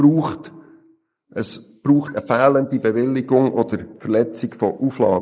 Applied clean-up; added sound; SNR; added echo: neural mask model Resemble Enhance denoiser.